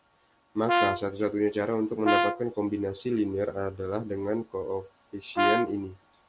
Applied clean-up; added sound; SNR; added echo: none; Brass instrument; -1 dB; none.